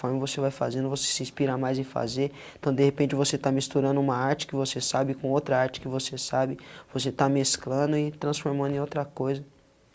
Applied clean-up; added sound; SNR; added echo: none; none; none; none.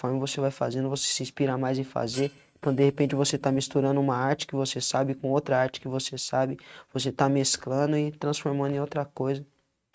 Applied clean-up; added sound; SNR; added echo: neural mask model RNNoise.